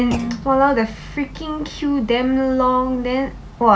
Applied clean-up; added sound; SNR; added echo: none; Thump, thud; 18 dB; none.